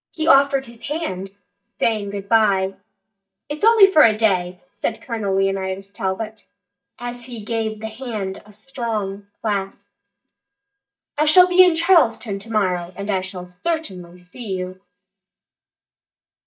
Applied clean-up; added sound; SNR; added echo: neural mask model DeepFilterNet 3.